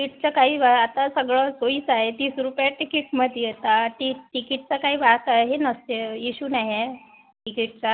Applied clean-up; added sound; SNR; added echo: none; none; none; none.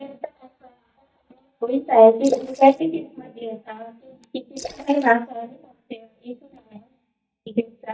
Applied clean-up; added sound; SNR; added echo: neural mask model DeepFilterNet 3.